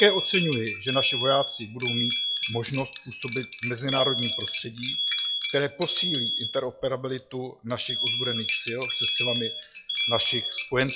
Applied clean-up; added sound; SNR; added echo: classical method log-MMSE.